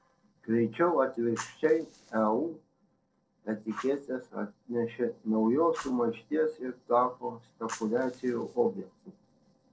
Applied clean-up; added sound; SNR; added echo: neural separator model SepFormer DNS4.